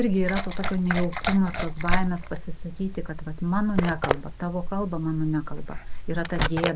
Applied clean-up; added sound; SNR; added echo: none; Liquid; -1 dB; none.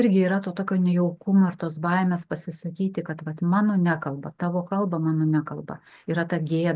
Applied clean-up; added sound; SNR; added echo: none; none; none; none.